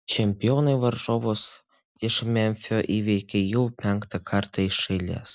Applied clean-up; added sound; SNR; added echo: none; none; none; none.